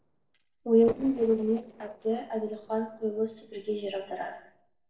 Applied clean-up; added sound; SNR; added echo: neural separator model SepFormer DNS4.